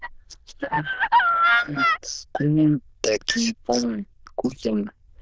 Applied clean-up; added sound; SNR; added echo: neural diffusion model UNIVERSE++.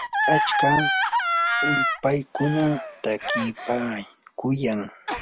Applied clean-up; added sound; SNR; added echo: none; Gasp; -1 dB; none.